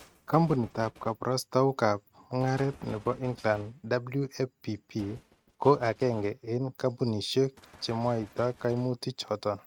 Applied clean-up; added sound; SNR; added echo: neural mask model RNNoise.